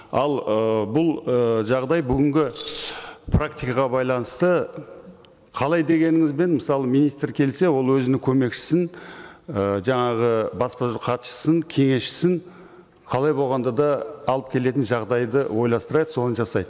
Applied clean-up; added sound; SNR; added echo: none; Keys jangling; 17 dB; none.